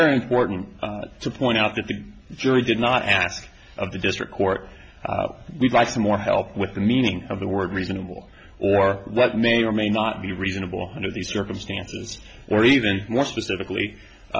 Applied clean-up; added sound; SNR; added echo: none; none; none; none.